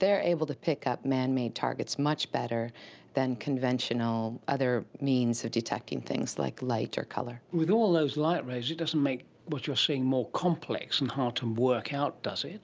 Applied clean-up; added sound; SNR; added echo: none; none; none; none.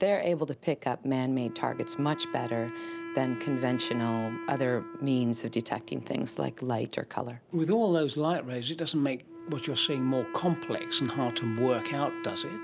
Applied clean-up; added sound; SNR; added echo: none; Wind instrument, woodwind instrument; 11 dB; none.